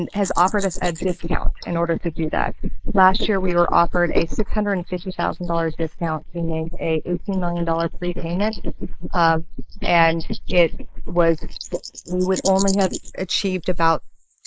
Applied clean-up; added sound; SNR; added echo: neural mask model Resemble Enhance denoiser.